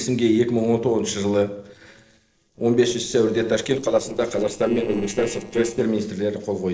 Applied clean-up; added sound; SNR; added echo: neural separator model SepFormer DNS4.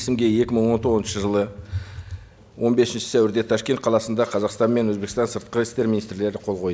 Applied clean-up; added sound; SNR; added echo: none; none; none; none.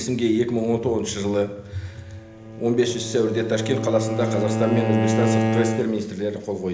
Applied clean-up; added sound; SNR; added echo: none; Bowed string instrument; 2 dB; reverberation time 0.8 s.